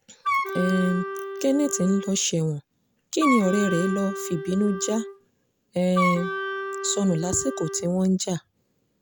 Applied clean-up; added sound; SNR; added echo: none; Wind instrument, woodwind instrument; 5 dB; none.